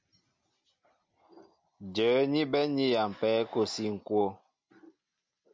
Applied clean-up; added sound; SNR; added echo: none; none; none; none.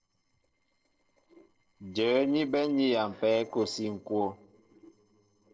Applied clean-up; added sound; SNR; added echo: neural separator model SepFormer DNS4.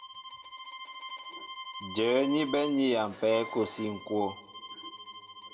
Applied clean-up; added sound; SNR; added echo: none; Bowed string instrument; 11 dB; reverberation time 0.8 s.